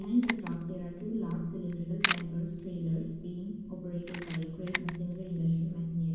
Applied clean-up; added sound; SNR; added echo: none; Camera; 3 dB; reverberation time 1.2 s.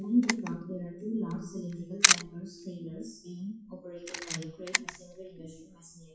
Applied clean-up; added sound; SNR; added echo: classical method WPE with log-MMSE.